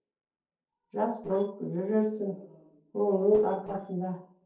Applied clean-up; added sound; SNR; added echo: neural separator model SepFormer DNS4.